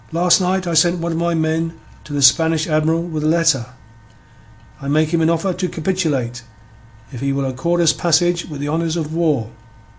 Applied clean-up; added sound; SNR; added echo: none; none; none; none.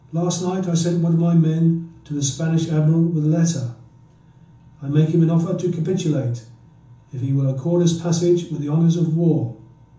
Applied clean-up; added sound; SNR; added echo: none; none; none; reverberation time 0.7 s.